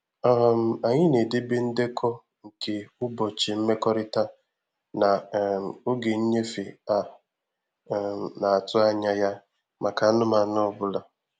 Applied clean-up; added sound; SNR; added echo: none; none; none; none.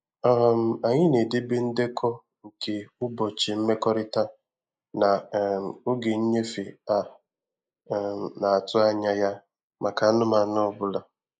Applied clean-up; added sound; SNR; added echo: neural mask model Resemble Enhance denoiser.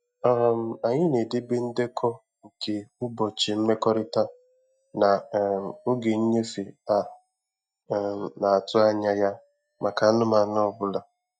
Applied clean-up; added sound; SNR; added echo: neural mask model DeepFilterNet 3.